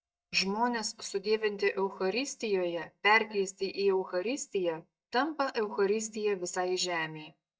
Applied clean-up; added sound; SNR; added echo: neural mask model DeepFilterNet 3.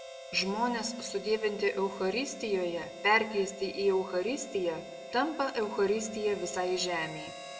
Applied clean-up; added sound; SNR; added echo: none; Harmonica; 13 dB; reverberation time 1.2 s.